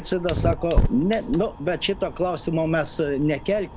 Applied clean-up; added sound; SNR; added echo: none; Fire; 4 dB; none.